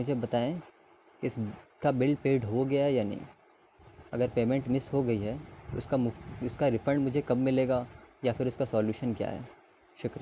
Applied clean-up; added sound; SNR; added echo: none; none; none; none.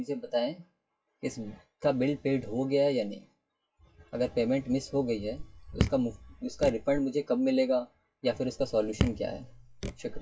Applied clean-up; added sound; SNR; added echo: classical method WPE with log-MMSE.